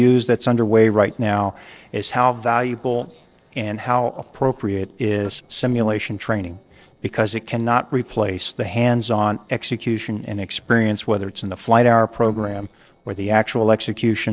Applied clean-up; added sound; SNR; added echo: neural separator model SepFormer DNS4.